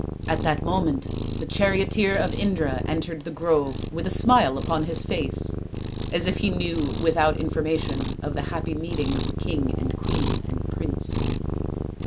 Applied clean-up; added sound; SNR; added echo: none; Cat; 2 dB; none.